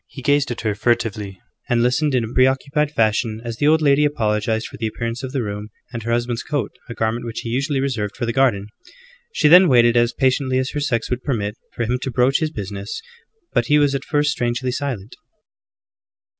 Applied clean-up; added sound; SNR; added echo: none; none; none; none.